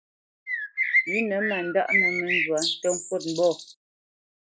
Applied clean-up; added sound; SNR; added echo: classical method log-MMSE.